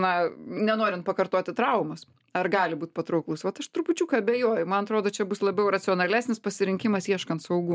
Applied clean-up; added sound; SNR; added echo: none; none; none; none.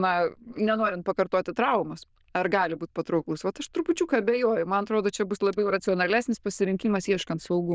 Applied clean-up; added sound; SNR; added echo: neural diffusion model UNIVERSE++.